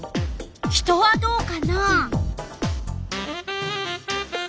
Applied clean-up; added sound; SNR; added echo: none; none; none; none.